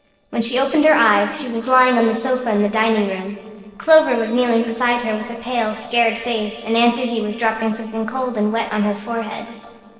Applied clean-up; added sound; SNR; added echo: neural separator model SepFormer DNS4.